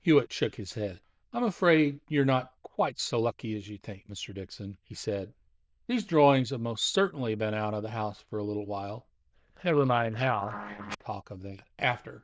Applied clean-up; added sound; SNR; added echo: neural diffusion model UNIVERSE++.